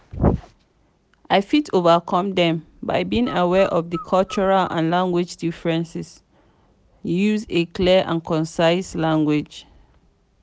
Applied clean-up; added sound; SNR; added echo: none; Bird; 18 dB; none.